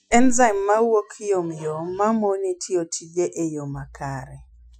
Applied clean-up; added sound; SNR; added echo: classical method Wiener filter.